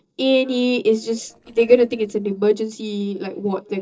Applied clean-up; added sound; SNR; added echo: neural separator model SepFormer DNS4.